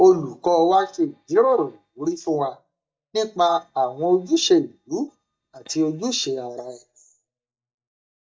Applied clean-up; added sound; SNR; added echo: neural mask model DeepFilterNet 3.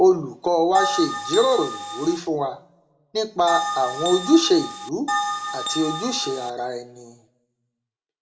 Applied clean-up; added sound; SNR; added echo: none; Bell; 5 dB; reverberation time 0.3 s.